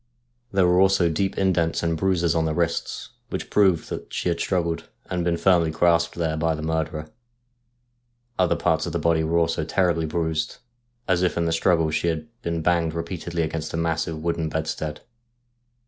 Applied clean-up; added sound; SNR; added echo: none; none; none; none.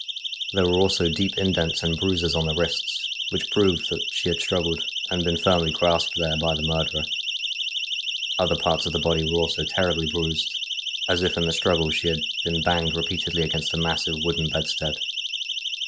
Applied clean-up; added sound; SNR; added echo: classical method log-MMSE.